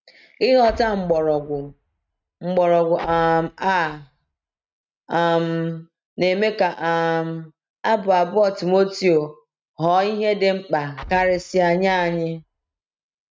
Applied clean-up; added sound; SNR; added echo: neural mask model RNNoise.